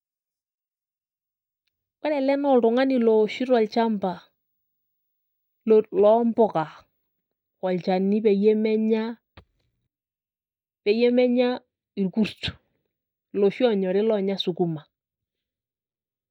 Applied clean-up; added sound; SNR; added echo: neural mask model DeepFilterNet 3.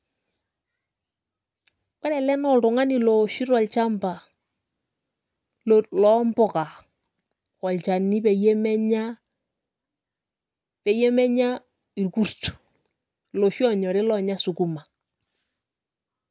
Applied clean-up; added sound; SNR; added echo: none; none; none; none.